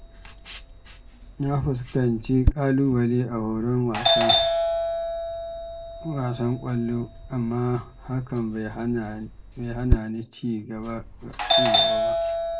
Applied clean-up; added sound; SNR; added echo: none; Doorbell; 0 dB; reverberation time 0.2 s.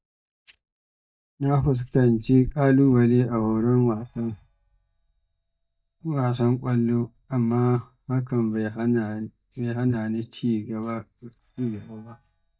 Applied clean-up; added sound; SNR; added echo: neural mask model DeepFilterNet 3.